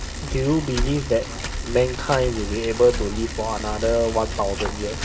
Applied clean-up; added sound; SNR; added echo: none; Bicycle; 5 dB; reverberation time 0.2 s.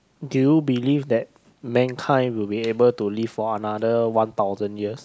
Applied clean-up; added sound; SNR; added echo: none; none; none; none.